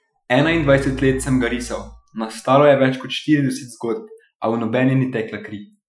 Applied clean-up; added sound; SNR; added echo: classical method Wiener filter.